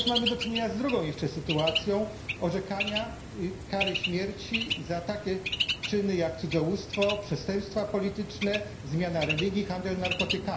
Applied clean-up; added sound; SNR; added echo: none; Bird; 4 dB; reverberation time 0.5 s.